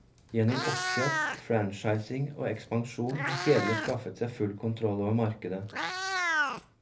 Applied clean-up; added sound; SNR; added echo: none; Meow; 4 dB; reverberation time 0.3 s.